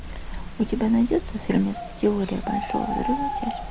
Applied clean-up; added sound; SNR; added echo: none; Bird; 6 dB; none.